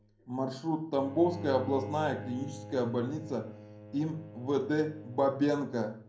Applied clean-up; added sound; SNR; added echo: none; Bowed string instrument; 13 dB; reverberation time 0.6 s.